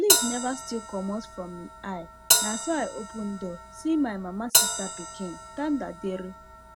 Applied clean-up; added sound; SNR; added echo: none; Bell; -2 dB; none.